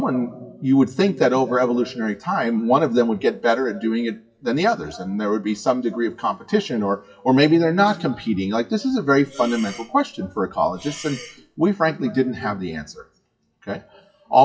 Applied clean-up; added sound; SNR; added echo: classical method WPE with log-MMSE.